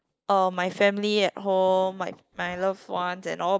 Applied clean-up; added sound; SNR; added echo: neural mask model DeepFilterNet 3.